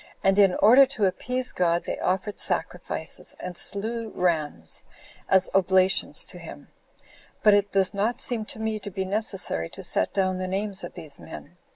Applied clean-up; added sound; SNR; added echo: none; none; none; none.